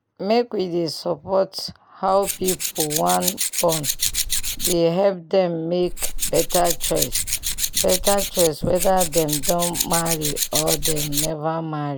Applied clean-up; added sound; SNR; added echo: neural mask model Resemble Enhance denoiser.